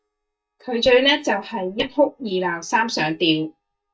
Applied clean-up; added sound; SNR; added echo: neural mask model DeepFilterNet 3.